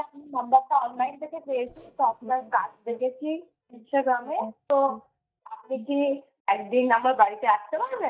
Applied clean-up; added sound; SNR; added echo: neural mask model DeepFilterNet 3.